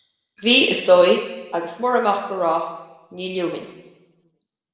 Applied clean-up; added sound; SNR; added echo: none; none; none; reverberation time 1.1 s.